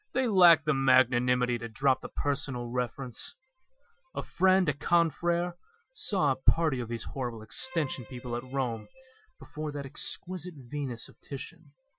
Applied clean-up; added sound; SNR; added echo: classical method Wiener filter.